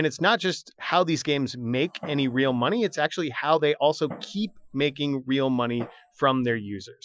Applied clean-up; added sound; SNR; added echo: classical method Wiener filter.